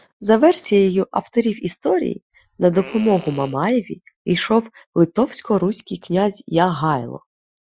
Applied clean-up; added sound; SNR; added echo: classical method Wiener filter.